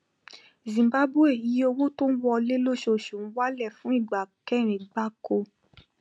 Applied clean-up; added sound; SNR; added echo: none; none; none; none.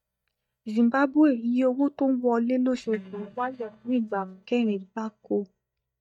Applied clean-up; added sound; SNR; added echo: neural mask model DeepFilterNet 3.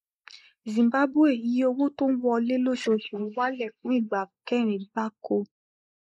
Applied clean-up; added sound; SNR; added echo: neural mask model Resemble Enhance denoiser.